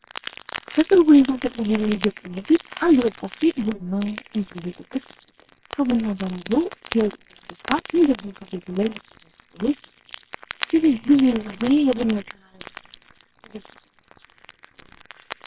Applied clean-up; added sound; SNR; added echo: neural separator model SepFormer WHAMR!.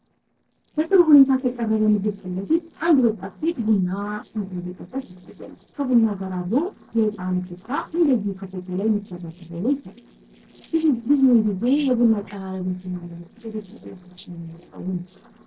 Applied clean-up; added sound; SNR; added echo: neural separator model SepFormer DNS4.